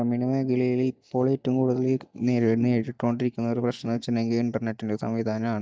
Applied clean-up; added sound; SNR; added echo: neural mask model DeepFilterNet 3.